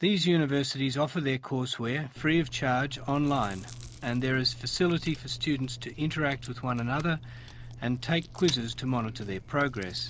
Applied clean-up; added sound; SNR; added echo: none; Chewing, mastication; 15 dB; none.